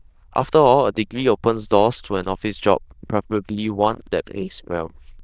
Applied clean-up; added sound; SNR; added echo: neural diffusion model UNIVERSE++.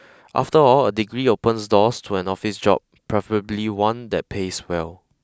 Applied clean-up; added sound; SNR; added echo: none; none; none; none.